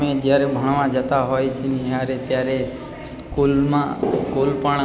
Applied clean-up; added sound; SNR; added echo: none; none; none; none.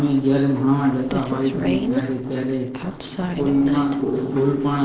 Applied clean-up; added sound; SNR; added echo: neural separator model SepFormer DNS4.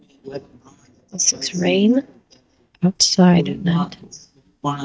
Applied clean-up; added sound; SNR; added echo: neural mask model DeepFilterNet 3.